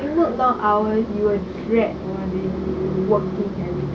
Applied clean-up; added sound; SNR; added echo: none; none; none; none.